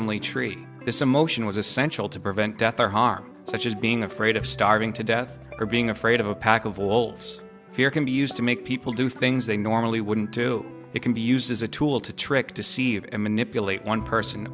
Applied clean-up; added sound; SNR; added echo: none; none; none; none.